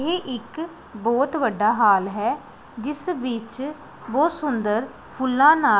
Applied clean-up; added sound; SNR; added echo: none; none; none; none.